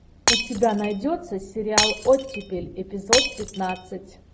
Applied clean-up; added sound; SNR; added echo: none; Shatter; 0 dB; none.